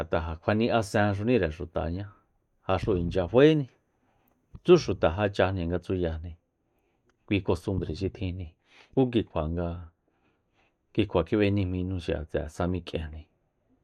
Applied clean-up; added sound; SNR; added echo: neural mask model DeepFilterNet 3.